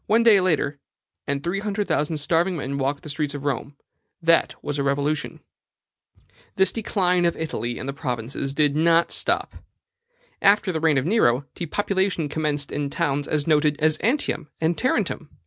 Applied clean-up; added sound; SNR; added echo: none; none; none; none.